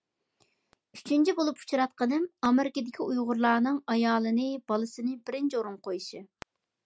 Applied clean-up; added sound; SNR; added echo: none; none; none; none.